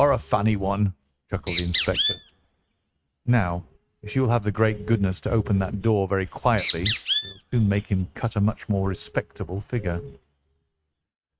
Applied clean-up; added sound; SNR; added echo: neural mask model RNNoise.